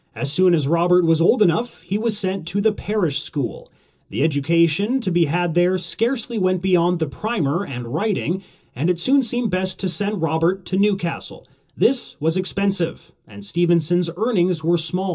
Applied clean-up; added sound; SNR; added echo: none; none; none; reverberation time 0.2 s.